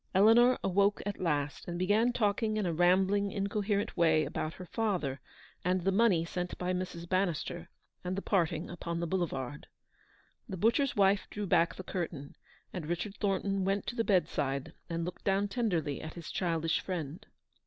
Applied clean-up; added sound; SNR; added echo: none; none; none; none.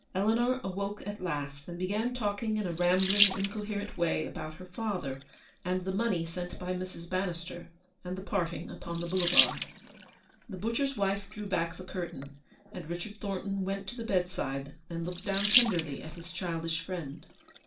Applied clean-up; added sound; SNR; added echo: none; Sink (filling or washing) / Water tap, faucet; 2 dB; reverberation time 0.3 s.